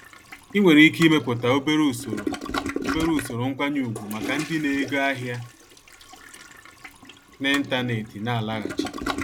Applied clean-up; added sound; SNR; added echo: none; Toilet flush; 10 dB; none.